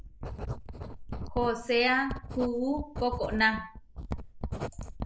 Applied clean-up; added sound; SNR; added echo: neural mask model Resemble Enhance denoiser.